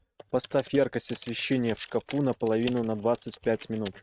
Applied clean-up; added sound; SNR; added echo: neural mask model RNNoise.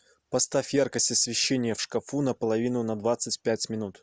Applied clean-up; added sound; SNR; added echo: none; none; none; none.